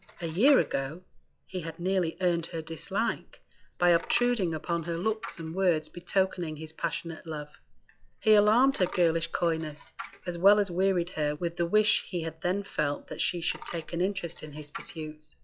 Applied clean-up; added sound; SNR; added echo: classical method log-MMSE.